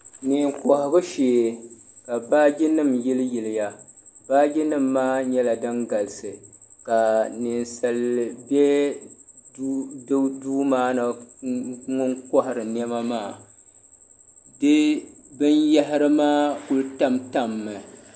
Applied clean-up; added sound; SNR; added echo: none; none; none; none.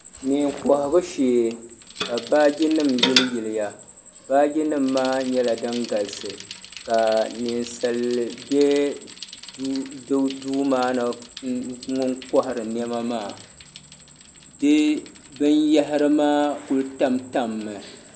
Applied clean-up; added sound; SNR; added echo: none; Bicycle; 13 dB; none.